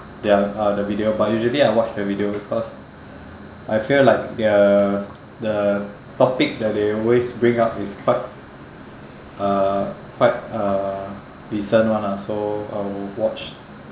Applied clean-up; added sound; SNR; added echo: none; none; none; none.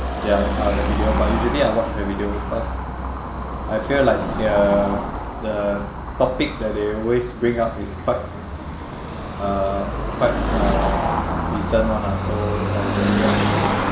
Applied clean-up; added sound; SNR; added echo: none; Car passing by / Traffic noise, roadway noise; 0 dB; none.